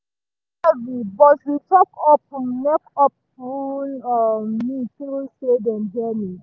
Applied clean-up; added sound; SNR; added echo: none; none; none; none.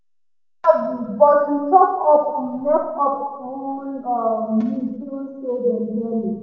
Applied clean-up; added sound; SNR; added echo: none; none; none; reverberation time 0.9 s.